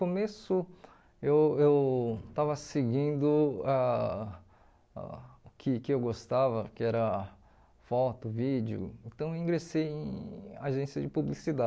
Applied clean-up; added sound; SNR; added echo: none; none; none; none.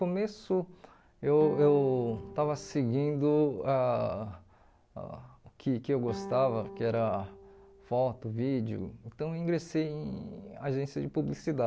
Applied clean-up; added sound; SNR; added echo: none; Guitar; 16 dB; none.